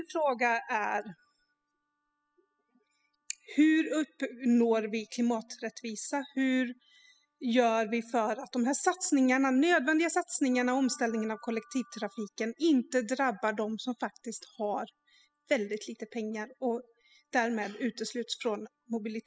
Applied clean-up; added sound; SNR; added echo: classical method spectral subtraction.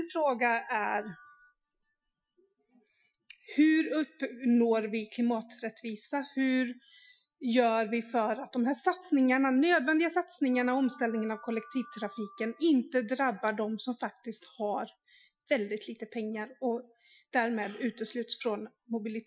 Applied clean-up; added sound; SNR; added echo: classical method Wiener filter.